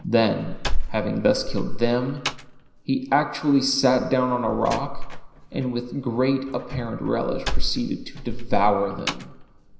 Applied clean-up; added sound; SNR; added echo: none; Slam; 2 dB; reverberation time 0.9 s.